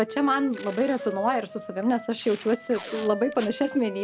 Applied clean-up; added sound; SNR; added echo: none; Packing tape, duct tape + Wind instrument, woodwind instrument; 12 dB; none.